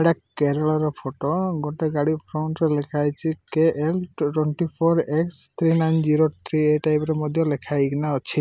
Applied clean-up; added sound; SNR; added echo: none; none; none; none.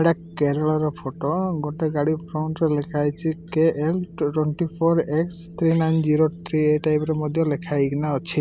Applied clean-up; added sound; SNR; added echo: none; Wind; 17 dB; none.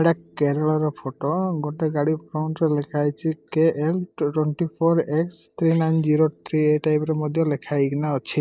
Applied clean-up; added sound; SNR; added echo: neural mask model DeepFilterNet 3.